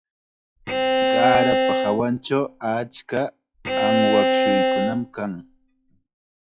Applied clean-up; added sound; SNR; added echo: classical method log-MMSE.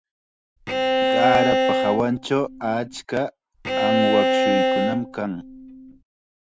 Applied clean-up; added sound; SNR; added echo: none; Bowed string instrument; -3 dB; none.